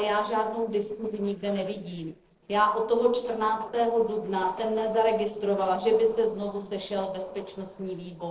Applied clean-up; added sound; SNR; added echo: neural separator model SepFormer DNS4.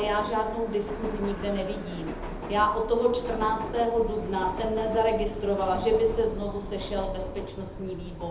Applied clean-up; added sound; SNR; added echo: none; Subway, metro, underground; 8 dB; reverberation time 0.7 s.